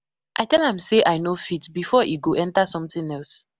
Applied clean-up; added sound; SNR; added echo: none; none; none; none.